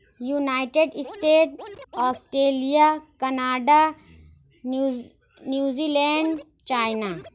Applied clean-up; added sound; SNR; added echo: none; Scratching (performance technique); 17 dB; none.